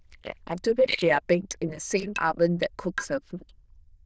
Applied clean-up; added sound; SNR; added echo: neural diffusion model UNIVERSE++.